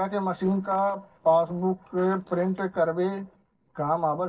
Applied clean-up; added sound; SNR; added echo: neural separator model SepFormer DNS4.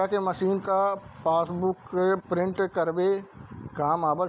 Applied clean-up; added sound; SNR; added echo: none; none; none; none.